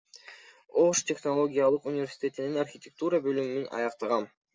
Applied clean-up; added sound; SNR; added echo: none; none; none; none.